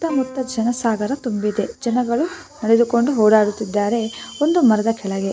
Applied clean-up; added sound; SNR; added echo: none; Plucked string instrument; 20 dB; none.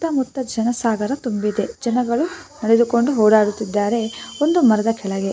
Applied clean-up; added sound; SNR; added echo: none; none; none; none.